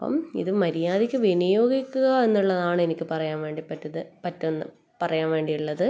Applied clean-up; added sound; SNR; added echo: none; none; none; none.